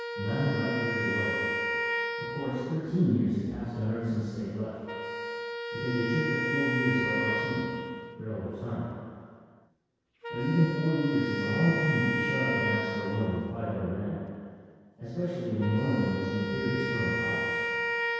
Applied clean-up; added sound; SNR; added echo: none; Wind instrument, woodwind instrument; 3 dB; reverberation time 2.0 s.